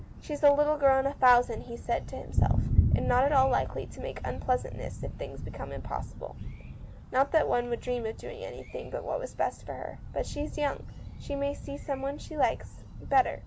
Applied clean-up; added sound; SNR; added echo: none; Thunder; 4 dB; none.